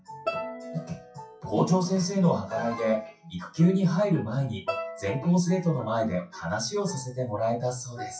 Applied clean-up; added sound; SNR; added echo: classical method WPE with log-MMSE.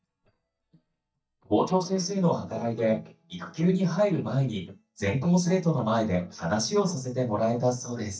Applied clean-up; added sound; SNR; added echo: neural mask model DeepFilterNet 3.